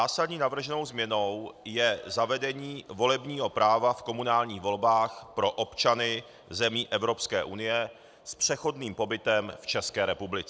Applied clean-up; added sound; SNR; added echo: none; none; none; none.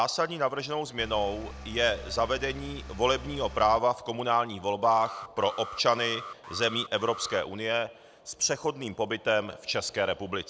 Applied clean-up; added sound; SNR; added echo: none; Engine + Alarm; 13 dB; none.